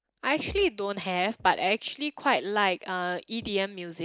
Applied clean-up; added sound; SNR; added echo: neural mask model DeepFilterNet 3.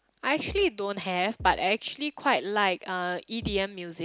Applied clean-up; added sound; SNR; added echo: none; Bass drum; 14 dB; none.